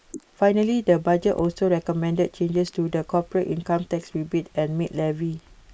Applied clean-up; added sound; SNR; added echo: neural mask model Resemble Enhance denoiser.